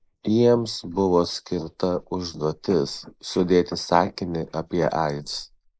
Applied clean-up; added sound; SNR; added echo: neural mask model Resemble Enhance denoiser.